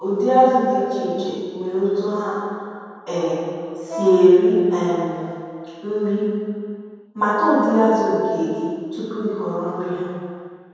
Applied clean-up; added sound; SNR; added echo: none; Wind instrument, woodwind instrument; 9 dB; reverberation time 2.0 s.